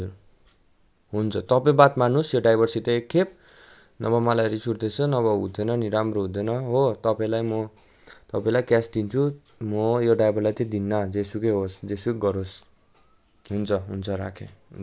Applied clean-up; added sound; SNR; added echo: none; none; none; none.